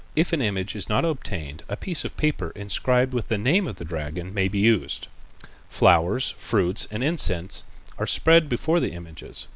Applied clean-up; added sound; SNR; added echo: none; none; none; none.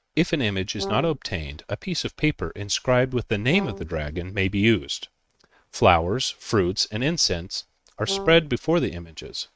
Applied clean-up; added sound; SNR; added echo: neural mask model RNNoise.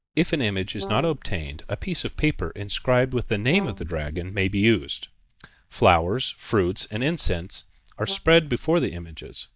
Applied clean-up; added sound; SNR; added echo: neural mask model DeepFilterNet 3.